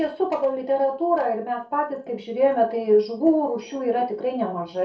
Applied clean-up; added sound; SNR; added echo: none; none; none; reverberation time 0.3 s.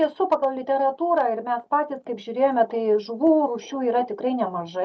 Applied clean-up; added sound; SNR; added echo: none; none; none; none.